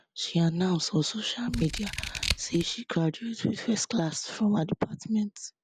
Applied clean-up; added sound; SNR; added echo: none; Scissors; 5 dB; none.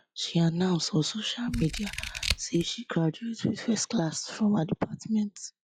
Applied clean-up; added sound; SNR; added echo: classical method log-MMSE.